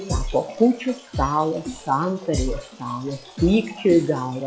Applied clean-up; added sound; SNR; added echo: classical method log-MMSE.